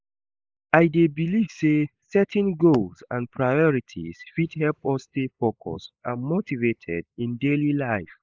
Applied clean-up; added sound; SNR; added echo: neural mask model Resemble Enhance denoiser.